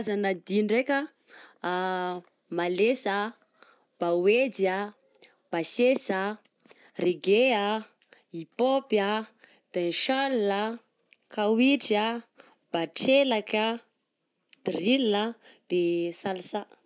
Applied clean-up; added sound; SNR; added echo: none; none; none; none.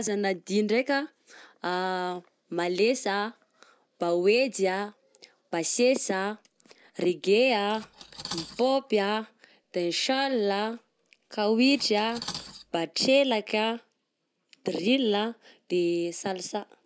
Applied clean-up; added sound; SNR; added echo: none; Cutlery, silverware; 18 dB; none.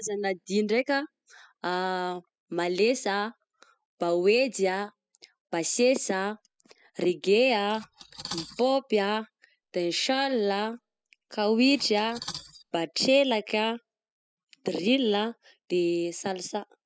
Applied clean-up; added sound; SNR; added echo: classical method spectral subtraction.